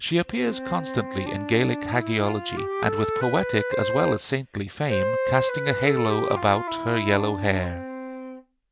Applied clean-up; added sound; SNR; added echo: none; Wind instrument, woodwind instrument; 4 dB; none.